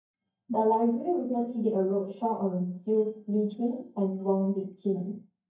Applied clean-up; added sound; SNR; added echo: neural mask model DeepFilterNet 3.